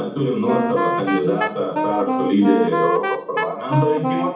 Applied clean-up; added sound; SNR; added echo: none; Wind instrument, woodwind instrument; 2 dB; reverberation time 0.8 s.